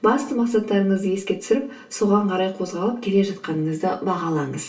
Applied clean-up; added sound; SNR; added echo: none; none; none; reverberation time 0.1 s.